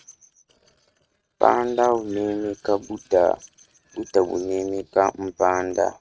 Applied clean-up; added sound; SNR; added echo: neural mask model RNNoise.